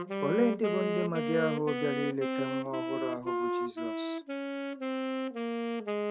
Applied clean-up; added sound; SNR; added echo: none; Wind instrument, woodwind instrument; 0 dB; none.